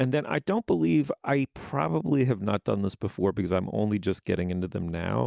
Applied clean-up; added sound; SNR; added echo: none; none; none; none.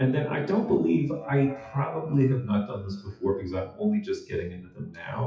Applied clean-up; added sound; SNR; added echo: classical method WPE with log-MMSE.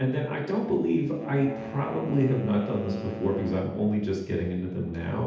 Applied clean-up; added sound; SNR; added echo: none; Wind instrument, woodwind instrument; 14 dB; reverberation time 0.8 s.